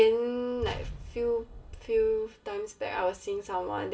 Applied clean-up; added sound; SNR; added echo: none; Explosion; 14 dB; reverberation time 0.2 s.